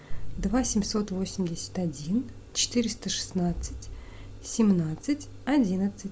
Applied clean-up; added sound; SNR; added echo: none; none; none; none.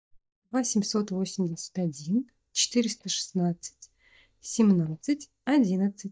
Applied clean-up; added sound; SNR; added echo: neural mask model DeepFilterNet 3.